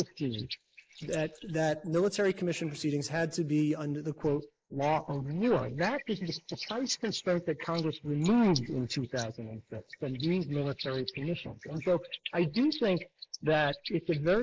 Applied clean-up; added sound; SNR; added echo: neural mask model Resemble Enhance denoiser.